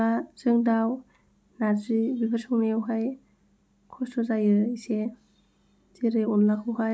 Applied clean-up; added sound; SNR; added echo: none; none; none; none.